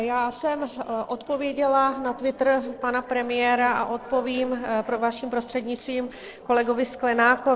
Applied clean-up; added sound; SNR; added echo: neural separator model SepFormer DNS4.